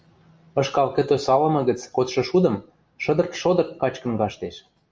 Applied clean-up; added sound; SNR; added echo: none; none; none; none.